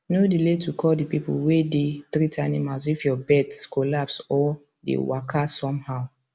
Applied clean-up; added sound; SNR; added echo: none; none; none; none.